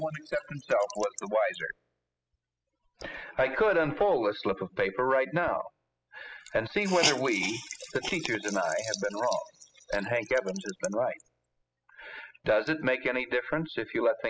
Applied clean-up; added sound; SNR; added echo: classical method spectral subtraction.